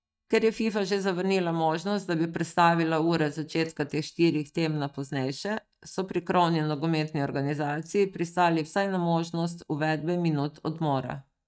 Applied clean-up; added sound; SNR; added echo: neural mask model DeepFilterNet 3.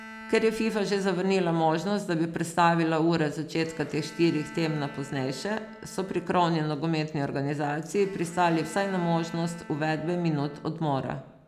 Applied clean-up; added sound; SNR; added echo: none; Bowed string instrument; 19 dB; none.